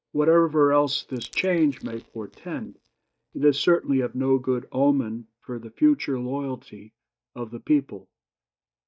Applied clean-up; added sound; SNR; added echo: neural mask model DeepFilterNet 3.